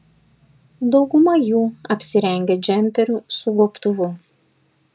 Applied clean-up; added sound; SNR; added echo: none; none; none; none.